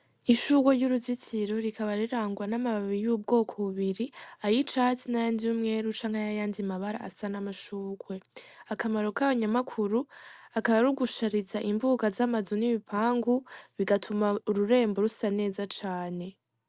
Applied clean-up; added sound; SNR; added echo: none; none; none; none.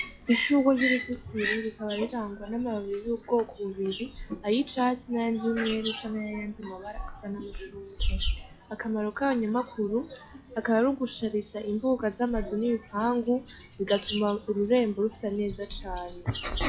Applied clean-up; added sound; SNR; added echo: classical method log-MMSE.